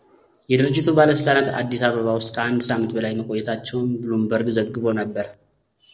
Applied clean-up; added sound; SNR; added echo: neural separator model SepFormer DNS4.